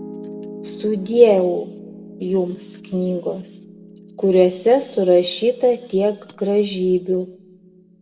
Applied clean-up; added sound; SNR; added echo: none; Piano; 19 dB; reverberation time 0.6 s.